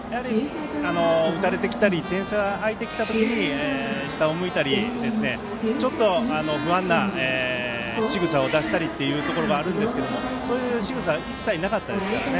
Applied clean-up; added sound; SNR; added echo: none; Hiss + Trumpet; 15 dB; none.